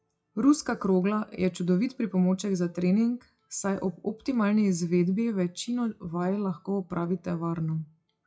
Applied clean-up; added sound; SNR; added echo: classical method WPE with log-MMSE.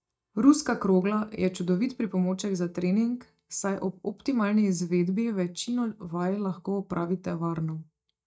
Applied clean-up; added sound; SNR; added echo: neural mask model DeepFilterNet 3.